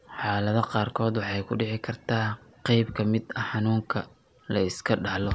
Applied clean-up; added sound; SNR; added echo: none; none; none; none.